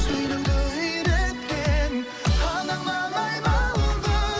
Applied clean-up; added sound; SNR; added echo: none; Fireworks; 18 dB; none.